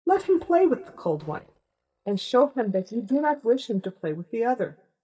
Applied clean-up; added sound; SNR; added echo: neural mask model DeepFilterNet 3.